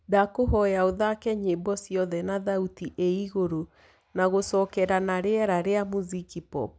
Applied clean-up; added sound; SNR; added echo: none; none; none; none.